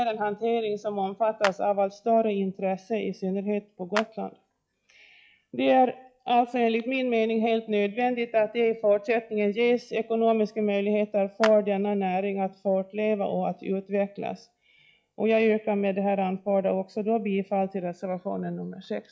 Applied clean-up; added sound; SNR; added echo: classical method log-MMSE.